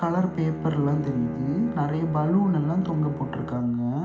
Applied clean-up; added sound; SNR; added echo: none; Bowed string instrument; 10 dB; reverberation time 0.9 s.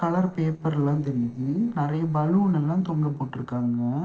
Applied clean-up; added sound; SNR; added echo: neural separator model SepFormer DNS4.